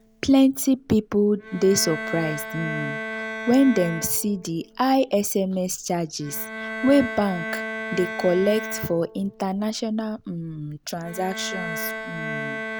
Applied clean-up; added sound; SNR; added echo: none; Bowed string instrument; 10 dB; none.